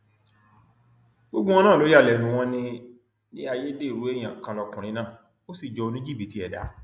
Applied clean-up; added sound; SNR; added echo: none; none; none; none.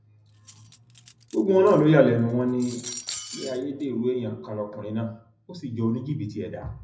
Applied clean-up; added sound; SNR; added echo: none; Cutlery, silverware; 16 dB; reverberation time 0.4 s.